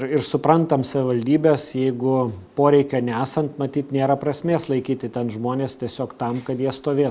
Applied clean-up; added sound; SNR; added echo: none; none; none; none.